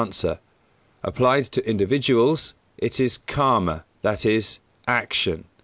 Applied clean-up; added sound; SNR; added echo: none; none; none; none.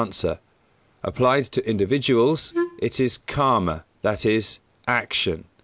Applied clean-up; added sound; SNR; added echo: none; Wind instrument, woodwind instrument; 4 dB; none.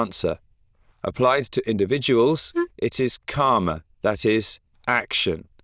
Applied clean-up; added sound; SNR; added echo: neural diffusion model UNIVERSE++.